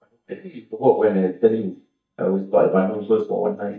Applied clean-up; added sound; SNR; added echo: neural mask model DeepFilterNet 3.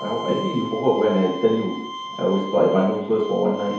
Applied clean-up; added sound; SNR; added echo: none; Bowed string instrument; 13 dB; reverberation time 1.0 s.